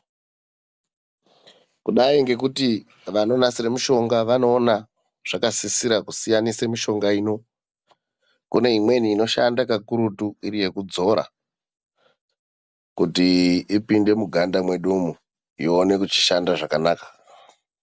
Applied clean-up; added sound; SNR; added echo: none; none; none; none.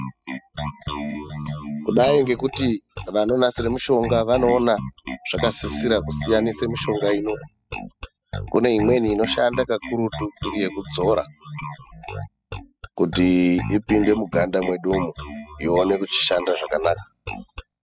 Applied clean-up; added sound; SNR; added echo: classical method spectral subtraction.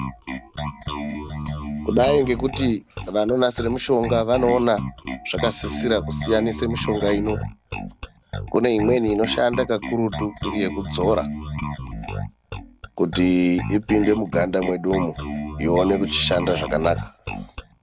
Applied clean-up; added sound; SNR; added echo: none; Bass guitar; 7 dB; none.